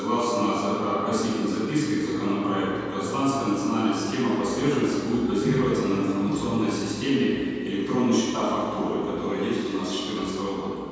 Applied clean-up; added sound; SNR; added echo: none; Bass guitar; 18 dB; reverberation time 2.1 s.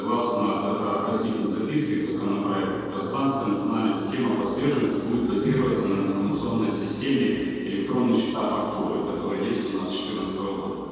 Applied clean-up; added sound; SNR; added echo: neural separator model SepFormer DNS4.